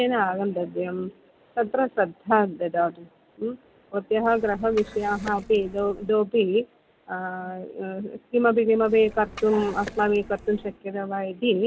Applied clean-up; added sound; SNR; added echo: none; Liquid; 18 dB; none.